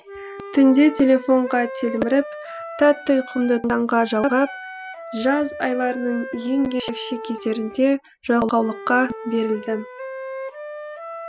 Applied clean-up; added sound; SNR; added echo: none; Wind instrument, woodwind instrument; 13 dB; none.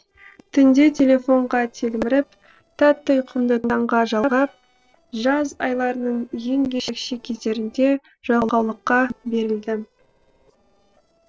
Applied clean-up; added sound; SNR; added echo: neural separator model SepFormer DNS4.